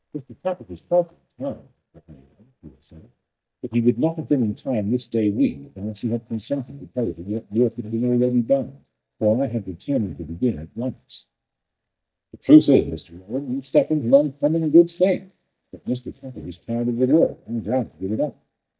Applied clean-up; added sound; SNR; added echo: neural mask model DeepFilterNet 3.